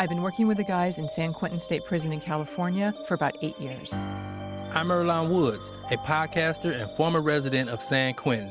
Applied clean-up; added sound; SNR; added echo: none; none; none; none.